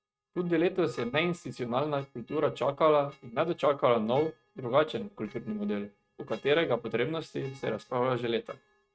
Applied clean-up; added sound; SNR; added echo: neural mask model RNNoise.